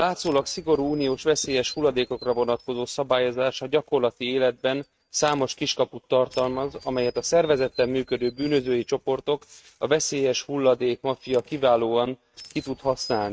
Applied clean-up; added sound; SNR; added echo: neural mask model RNNoise.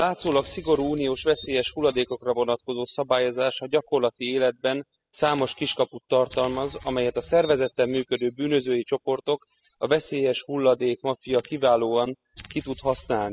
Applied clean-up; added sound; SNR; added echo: classical method spectral subtraction.